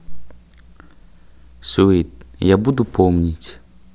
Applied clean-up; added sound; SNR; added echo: none; none; none; none.